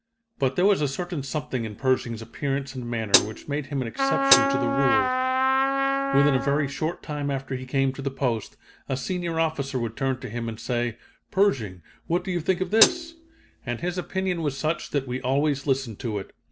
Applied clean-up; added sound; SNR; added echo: none; Trumpet + Hi-hat; -1 dB; none.